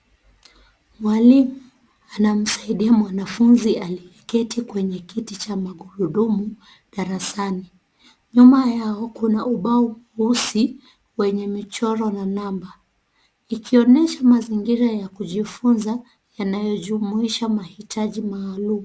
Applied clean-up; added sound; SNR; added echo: none; none; none; none.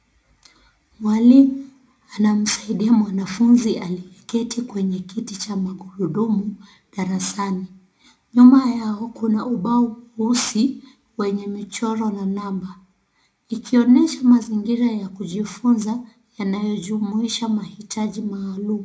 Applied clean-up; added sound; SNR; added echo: none; none; none; reverberation time 0.3 s.